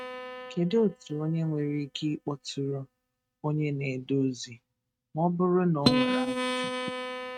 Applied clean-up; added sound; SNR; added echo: neural mask model RNNoise.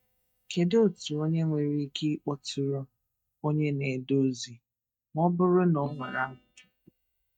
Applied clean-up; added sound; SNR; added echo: neural mask model DeepFilterNet 3.